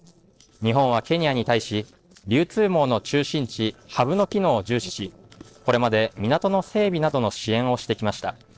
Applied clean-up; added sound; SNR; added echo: neural separator model SepFormer DNS4.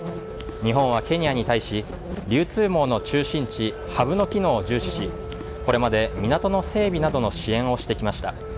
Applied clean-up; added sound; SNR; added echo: none; Insect + Wind instrument, woodwind instrument; 12 dB; none.